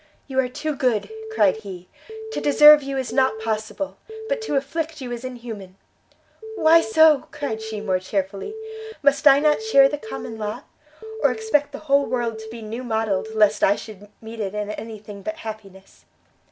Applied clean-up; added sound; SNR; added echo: none; Telephone; 11 dB; none.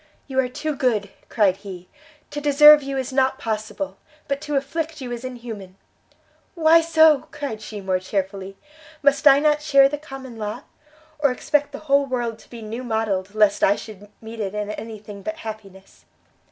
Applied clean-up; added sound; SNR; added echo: none; none; none; none.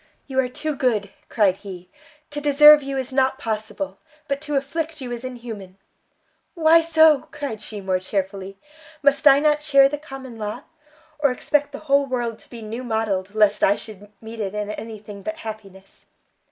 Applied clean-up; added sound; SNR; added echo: neural mask model Resemble Enhance denoiser.